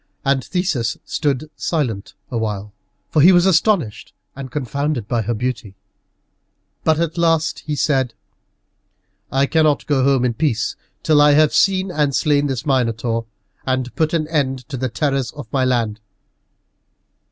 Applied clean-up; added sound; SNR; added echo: none; none; none; none.